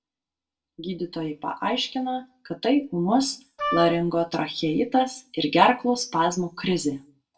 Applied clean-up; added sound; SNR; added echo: none; Wind instrument, woodwind instrument; 5 dB; reverberation time 0.1 s.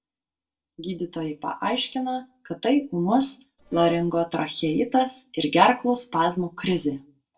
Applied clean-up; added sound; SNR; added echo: neural separator model SepFormer DNS4.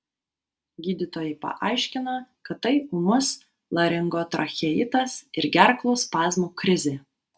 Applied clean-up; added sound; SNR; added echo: none; none; none; none.